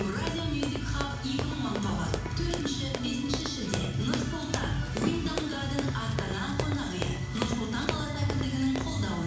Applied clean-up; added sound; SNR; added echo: none; Run; 8 dB; reverberation time 1.0 s.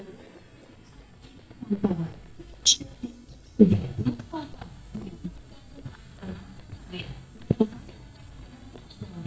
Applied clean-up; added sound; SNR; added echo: neural mask model DeepFilterNet 3.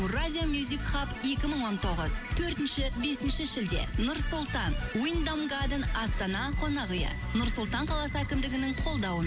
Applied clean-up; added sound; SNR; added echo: none; none; none; none.